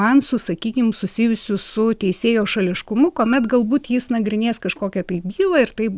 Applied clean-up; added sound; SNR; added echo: none; Wind instrument, woodwind instrument; 18 dB; none.